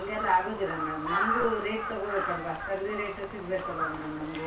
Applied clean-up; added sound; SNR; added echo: none; Crow; 2 dB; reverberation time 0.3 s.